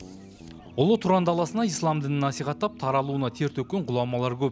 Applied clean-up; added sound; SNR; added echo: none; Guitar; 19 dB; none.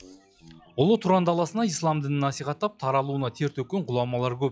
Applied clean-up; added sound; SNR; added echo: classical method log-MMSE.